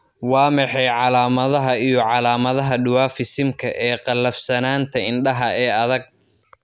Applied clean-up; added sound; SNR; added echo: none; none; none; none.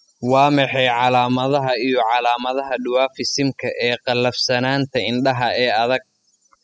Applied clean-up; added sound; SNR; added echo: classical method spectral subtraction.